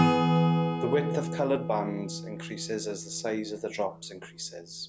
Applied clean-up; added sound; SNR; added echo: none; Acoustic guitar / Strum; -3 dB; none.